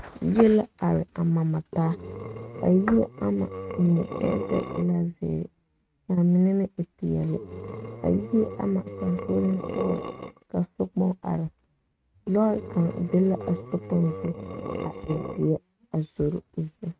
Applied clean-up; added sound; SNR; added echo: neural mask model RNNoise.